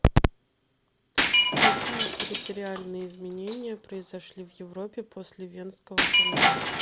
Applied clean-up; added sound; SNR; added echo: none; Shatter; -5 dB; none.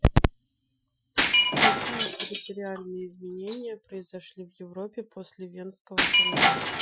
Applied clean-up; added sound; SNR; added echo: classical method Wiener filter.